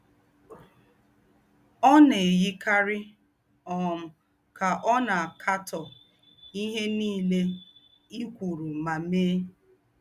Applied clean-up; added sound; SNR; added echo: none; none; none; none.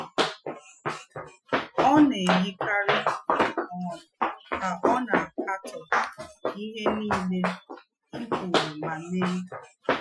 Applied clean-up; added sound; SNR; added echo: classical method Wiener filter.